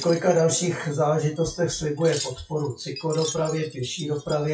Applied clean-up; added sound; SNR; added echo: classical method WPE with log-MMSE.